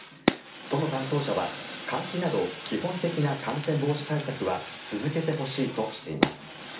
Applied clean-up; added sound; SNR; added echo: none; Fire; 5 dB; reverberation time 0.4 s.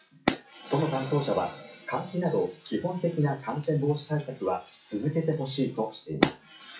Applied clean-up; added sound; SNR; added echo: classical method WPE with log-MMSE.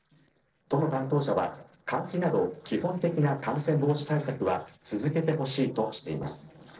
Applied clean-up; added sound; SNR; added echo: neural separator model SepFormer DNS4.